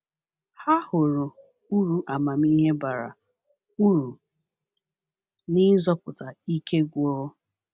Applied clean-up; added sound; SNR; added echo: none; none; none; none.